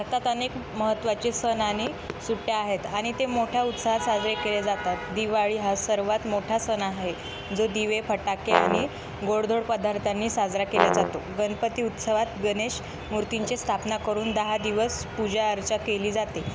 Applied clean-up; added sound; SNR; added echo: none; Brass instrument; 0 dB; none.